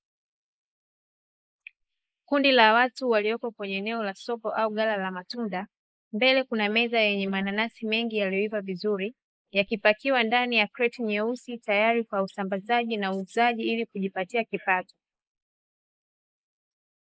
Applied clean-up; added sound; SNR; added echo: neural mask model Resemble Enhance denoiser.